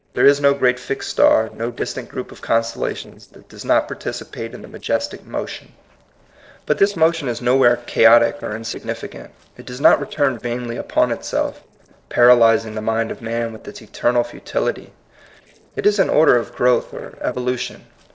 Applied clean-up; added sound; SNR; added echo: neural separator model SepFormer DNS4.